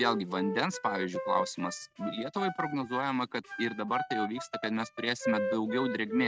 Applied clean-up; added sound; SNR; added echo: neural mask model RNNoise.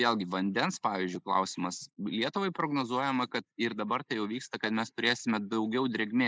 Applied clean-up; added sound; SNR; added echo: neural mask model Resemble Enhance denoiser.